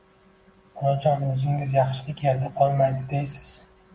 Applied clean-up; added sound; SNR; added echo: none; none; none; none.